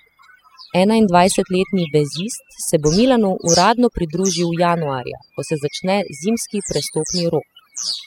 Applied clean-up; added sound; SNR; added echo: classical method spectral subtraction.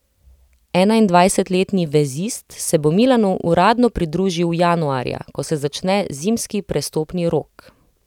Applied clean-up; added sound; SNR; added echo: none; none; none; none.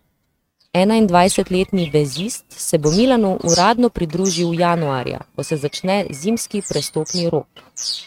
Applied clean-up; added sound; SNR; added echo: neural mask model RNNoise.